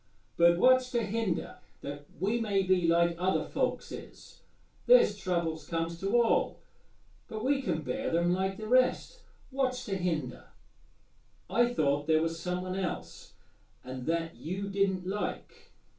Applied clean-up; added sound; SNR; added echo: none; none; none; reverberation time 0.2 s.